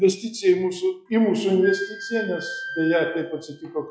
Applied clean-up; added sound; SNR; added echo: classical method log-MMSE.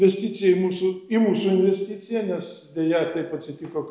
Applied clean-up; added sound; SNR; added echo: none; none; none; none.